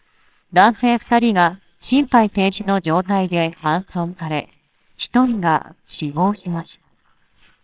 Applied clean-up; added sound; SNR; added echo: neural separator model SepFormer WHAMR!.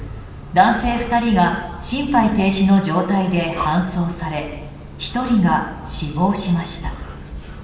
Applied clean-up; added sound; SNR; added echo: none; Breathing; 13 dB; reverberation time 1.1 s.